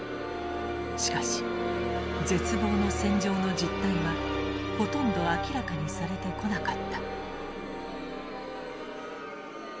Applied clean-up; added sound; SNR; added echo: none; Crowd; 10 dB; none.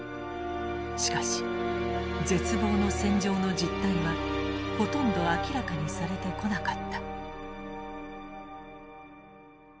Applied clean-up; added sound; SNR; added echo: none; none; none; none.